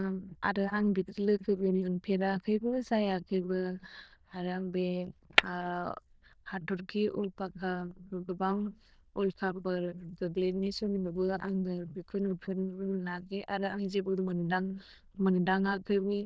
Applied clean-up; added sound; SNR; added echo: neural diffusion model UNIVERSE++.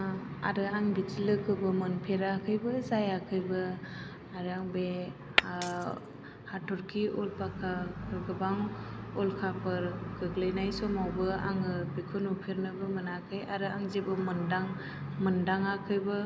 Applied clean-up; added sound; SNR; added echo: none; Glass; 0 dB; none.